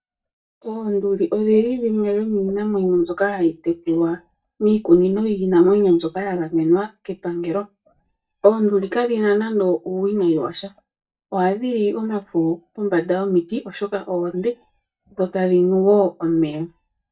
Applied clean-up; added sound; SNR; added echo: neural mask model DeepFilterNet 3.